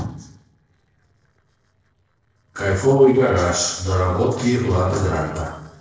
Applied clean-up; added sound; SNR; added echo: neural separator model SepFormer DNS4.